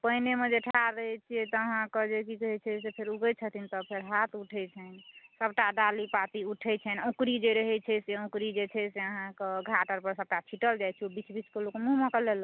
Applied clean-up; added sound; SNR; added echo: none; none; none; none.